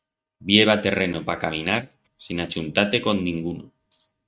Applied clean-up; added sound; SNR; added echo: neural mask model RNNoise.